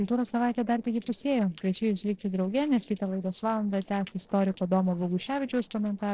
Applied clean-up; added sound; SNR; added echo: neural separator model SepFormer DNS4.